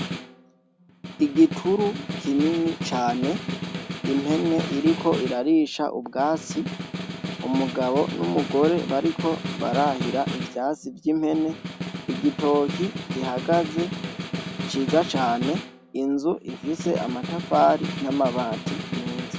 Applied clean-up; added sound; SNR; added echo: none; Snare drum; 7 dB; none.